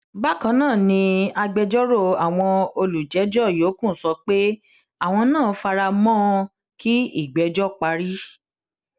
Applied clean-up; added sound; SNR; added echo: none; none; none; none.